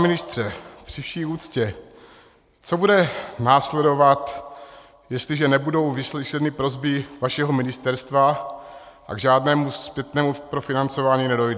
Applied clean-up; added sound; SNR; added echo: none; none; none; none.